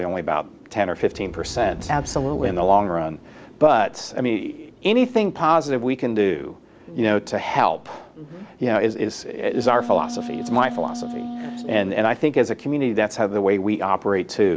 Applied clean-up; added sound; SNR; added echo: none; Wind instrument, woodwind instrument; 10 dB; none.